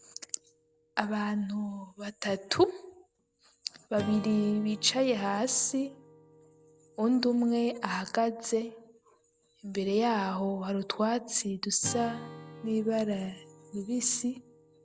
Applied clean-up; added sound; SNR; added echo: none; Acoustic guitar / Strum; 18 dB; none.